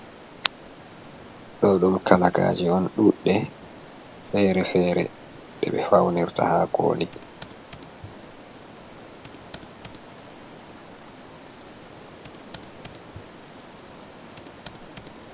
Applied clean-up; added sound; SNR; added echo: none; Stream + Computer keyboard; 17 dB; none.